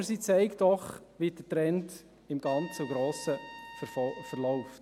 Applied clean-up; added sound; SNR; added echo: none; Trumpet; 18 dB; none.